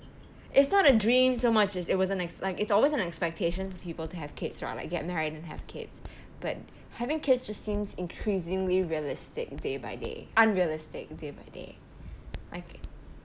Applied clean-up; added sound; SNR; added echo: none; Hands; 16 dB; none.